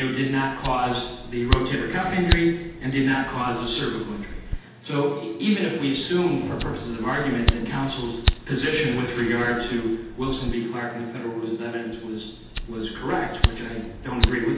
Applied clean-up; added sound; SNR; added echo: none; Fire; 4 dB; reverberation time 0.8 s.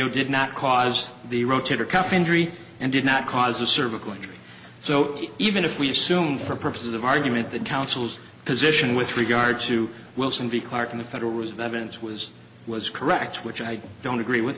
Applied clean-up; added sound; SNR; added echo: none; none; none; none.